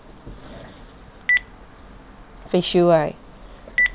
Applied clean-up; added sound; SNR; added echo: none; Telephone; 4 dB; none.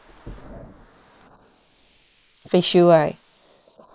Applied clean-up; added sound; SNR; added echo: neural mask model Resemble Enhance denoiser.